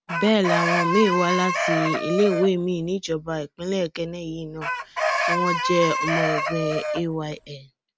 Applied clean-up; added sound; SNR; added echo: none; Chicken, rooster; 1 dB; none.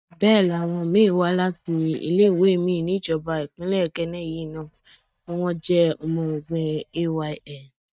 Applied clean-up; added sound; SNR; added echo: neural mask model DeepFilterNet 3.